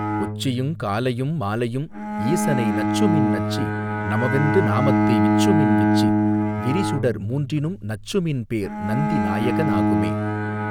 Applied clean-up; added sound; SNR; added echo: none; Bowed string instrument; -3 dB; none.